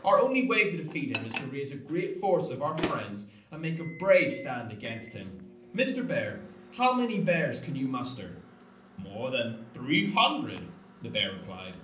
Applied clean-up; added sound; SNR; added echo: none; Microwave oven; 16 dB; reverberation time 0.6 s.